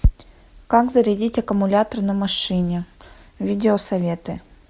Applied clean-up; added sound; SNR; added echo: none; none; none; none.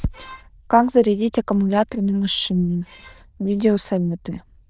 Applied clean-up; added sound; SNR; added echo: neural diffusion model UNIVERSE++.